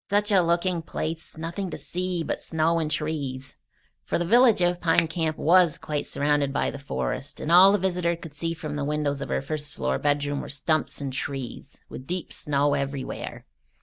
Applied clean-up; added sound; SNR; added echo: neural mask model DeepFilterNet 3.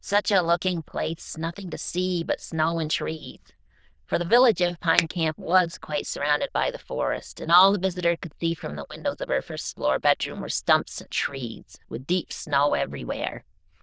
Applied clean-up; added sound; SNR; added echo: neural diffusion model UNIVERSE++.